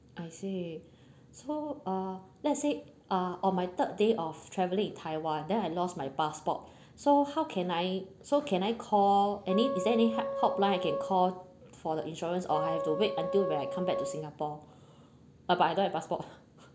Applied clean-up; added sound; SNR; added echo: none; Wind instrument, woodwind instrument; 5 dB; none.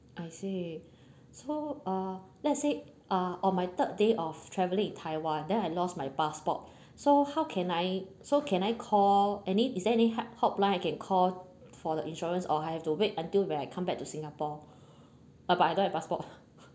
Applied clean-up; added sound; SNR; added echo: none; none; none; none.